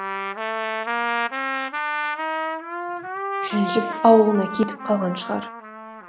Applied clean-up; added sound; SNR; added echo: none; Trumpet; 3 dB; none.